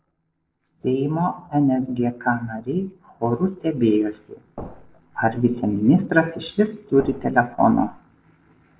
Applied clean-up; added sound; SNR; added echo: neural separator model SepFormer DNS4.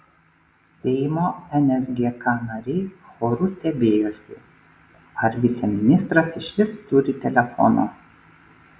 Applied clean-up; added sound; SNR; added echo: none; none; none; none.